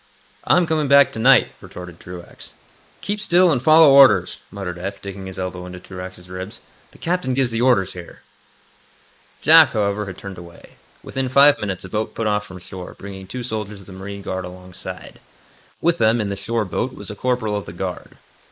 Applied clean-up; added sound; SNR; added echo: neural mask model Resemble Enhance denoiser.